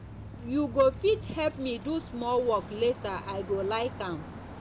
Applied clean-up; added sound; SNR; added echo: none; Bicycle; 13 dB; none.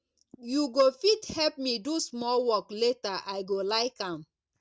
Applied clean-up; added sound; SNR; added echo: none; none; none; none.